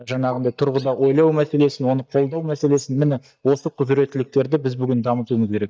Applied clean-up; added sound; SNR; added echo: neural mask model DeepFilterNet 3.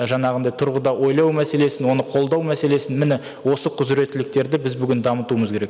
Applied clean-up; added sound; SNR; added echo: none; none; none; none.